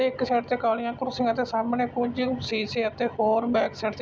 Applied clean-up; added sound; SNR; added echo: none; none; none; none.